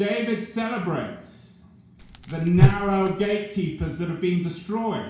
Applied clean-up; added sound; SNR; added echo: none; Whoosh, swoosh, swish; -4 dB; reverberation time 0.6 s.